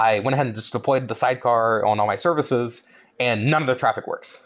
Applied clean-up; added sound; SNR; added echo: none; none; none; none.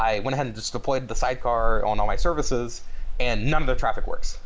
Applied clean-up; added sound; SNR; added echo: none; Fire; -3 dB; none.